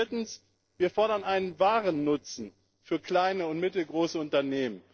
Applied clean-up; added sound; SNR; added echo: neural separator model SepFormer DNS4.